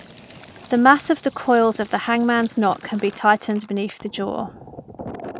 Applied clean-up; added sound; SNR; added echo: none; Fill (with liquid); 19 dB; none.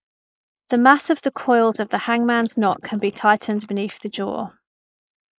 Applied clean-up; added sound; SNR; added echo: neural mask model Resemble Enhance denoiser.